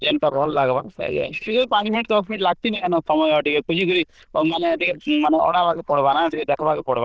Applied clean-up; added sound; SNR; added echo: neural diffusion model UNIVERSE++.